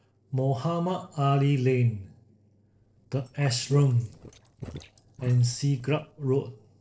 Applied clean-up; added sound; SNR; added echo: neural separator model SepFormer DNS4.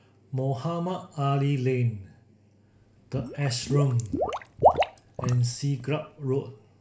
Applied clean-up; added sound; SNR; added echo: none; Water / Liquid; 1 dB; reverberation time 0.4 s.